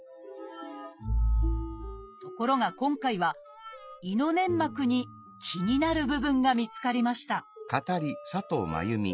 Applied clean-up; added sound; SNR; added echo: classical method Wiener filter.